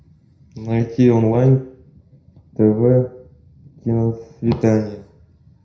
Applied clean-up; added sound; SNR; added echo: none; none; none; reverberation time 0.5 s.